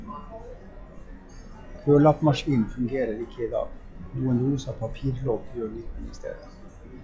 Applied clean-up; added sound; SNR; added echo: classical method log-MMSE.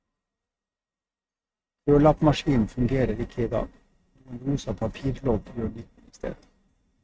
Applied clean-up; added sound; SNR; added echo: neural mask model RNNoise.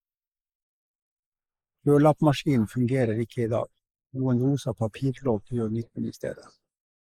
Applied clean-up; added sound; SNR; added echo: neural mask model Resemble Enhance denoiser.